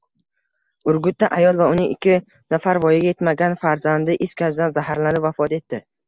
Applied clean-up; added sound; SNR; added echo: none; none; none; none.